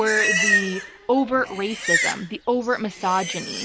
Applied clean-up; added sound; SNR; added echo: none; Livestock, farm animals, working animals; 1 dB; none.